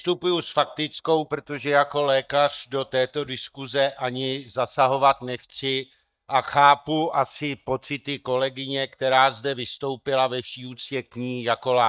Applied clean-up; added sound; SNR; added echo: neural mask model DeepFilterNet 3.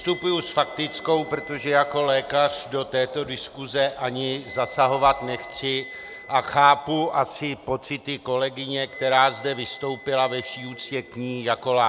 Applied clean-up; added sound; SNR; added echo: none; Wind instrument, woodwind instrument; 20 dB; none.